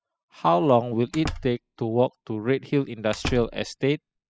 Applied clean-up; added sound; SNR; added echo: classical method spectral subtraction.